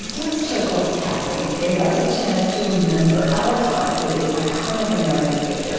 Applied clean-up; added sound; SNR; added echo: none; Water tap, faucet; 11 dB; reverberation time 2.2 s.